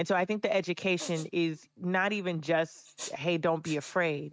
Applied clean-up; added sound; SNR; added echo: neural mask model RNNoise.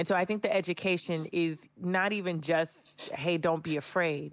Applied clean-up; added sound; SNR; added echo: neural mask model Resemble Enhance denoiser.